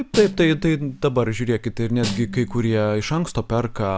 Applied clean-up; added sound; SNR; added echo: none; Snare drum; 14 dB; none.